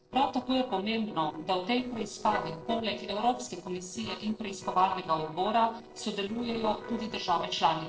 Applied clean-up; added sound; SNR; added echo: neural separator model SepFormer DNS4.